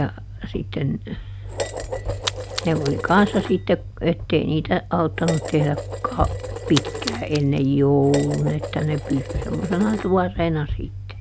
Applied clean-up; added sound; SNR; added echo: none; Dishes, pots, and pans + Splash, splatter; 9 dB; none.